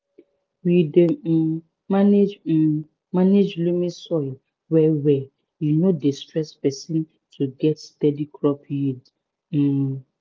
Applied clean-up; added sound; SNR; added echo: none; none; none; none.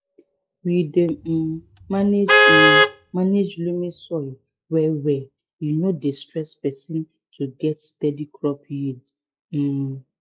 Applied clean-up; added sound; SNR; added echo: classical method log-MMSE.